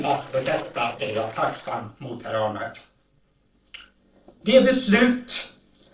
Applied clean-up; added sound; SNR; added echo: neural separator model SepFormer DNS4.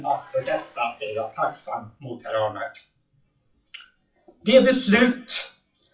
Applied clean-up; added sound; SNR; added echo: classical method WPE with log-MMSE.